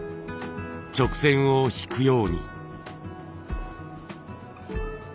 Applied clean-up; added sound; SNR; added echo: none; none; none; none.